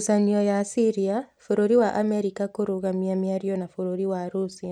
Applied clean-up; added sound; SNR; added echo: none; none; none; none.